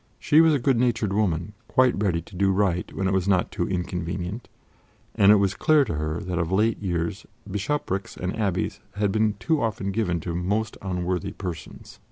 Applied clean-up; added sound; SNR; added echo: none; none; none; none.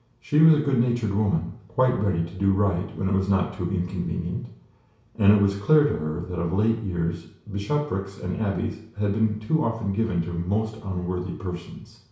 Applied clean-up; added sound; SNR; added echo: none; none; none; reverberation time 0.6 s.